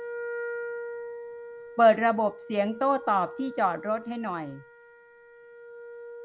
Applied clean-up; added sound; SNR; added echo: none; Wind instrument, woodwind instrument; 11 dB; none.